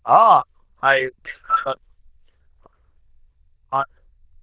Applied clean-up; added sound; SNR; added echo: neural diffusion model UNIVERSE++.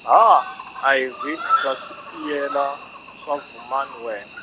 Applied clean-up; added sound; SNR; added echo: none; Cricket; 8 dB; none.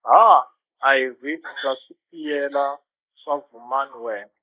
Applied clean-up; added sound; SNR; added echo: neural mask model Resemble Enhance denoiser.